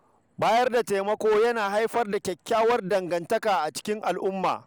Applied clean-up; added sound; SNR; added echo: none; none; none; none.